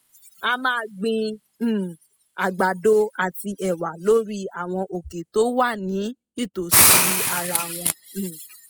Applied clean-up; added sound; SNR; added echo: classical method spectral subtraction.